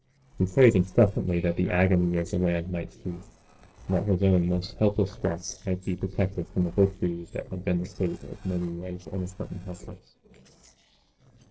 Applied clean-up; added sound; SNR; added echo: neural separator model SepFormer DNS4.